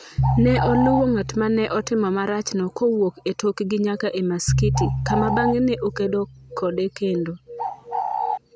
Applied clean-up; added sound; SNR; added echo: none; Bird + Piano; 4 dB; none.